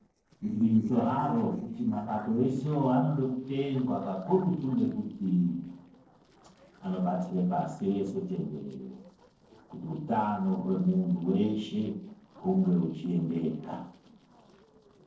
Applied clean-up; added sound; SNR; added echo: neural separator model SepFormer DNS4.